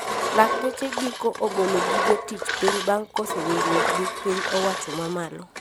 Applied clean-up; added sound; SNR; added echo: none; Engine; 1 dB; none.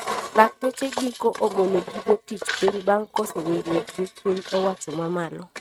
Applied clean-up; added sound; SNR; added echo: neural mask model RNNoise.